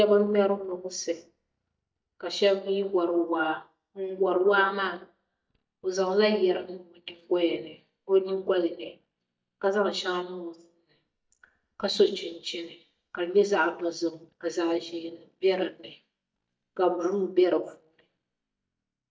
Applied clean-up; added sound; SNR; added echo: neural mask model DeepFilterNet 3.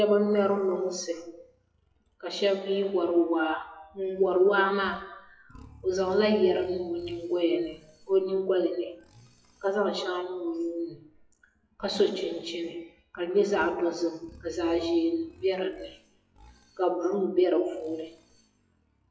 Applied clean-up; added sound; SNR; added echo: classical method WPE with log-MMSE.